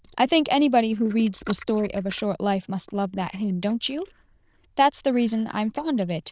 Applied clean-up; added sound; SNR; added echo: neural diffusion model UNIVERSE++.